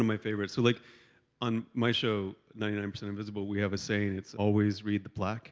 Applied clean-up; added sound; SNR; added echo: none; none; none; none.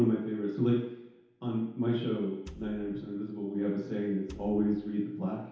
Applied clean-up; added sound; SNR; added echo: none; Wood; 20 dB; reverberation time 0.8 s.